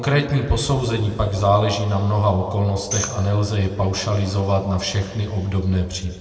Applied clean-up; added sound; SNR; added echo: none; Tambourine; 13 dB; reverberation time 2.0 s.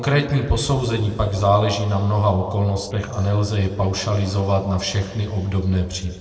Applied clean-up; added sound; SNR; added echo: neural separator model SepFormer DNS4.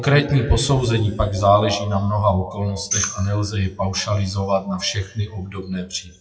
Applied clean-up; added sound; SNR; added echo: classical method WPE with log-MMSE.